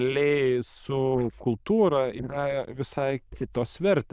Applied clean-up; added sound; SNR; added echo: neural diffusion model UNIVERSE++.